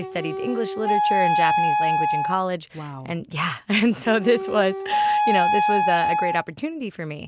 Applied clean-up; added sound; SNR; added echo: none; Wind instrument, woodwind instrument; -1 dB; none.